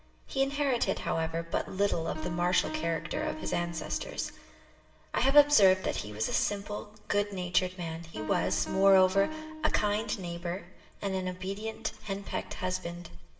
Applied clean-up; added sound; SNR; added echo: none; Piano; 16 dB; reverberation time 0.7 s.